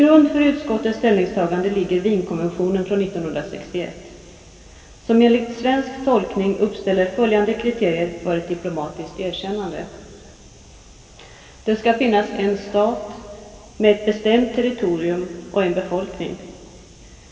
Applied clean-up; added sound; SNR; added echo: none; none; none; reverberation time 2.3 s.